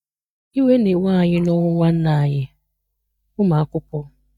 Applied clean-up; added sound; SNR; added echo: neural mask model DeepFilterNet 3.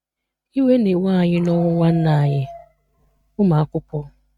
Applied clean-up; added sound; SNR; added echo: neural mask model RNNoise.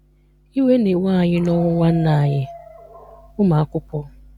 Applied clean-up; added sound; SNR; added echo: none; Dog; 19 dB; none.